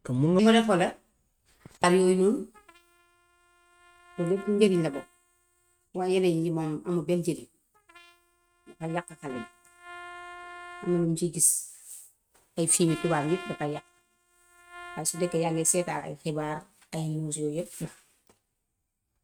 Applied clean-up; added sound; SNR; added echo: neural mask model RNNoise.